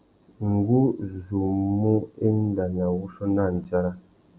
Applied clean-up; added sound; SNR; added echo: none; none; none; none.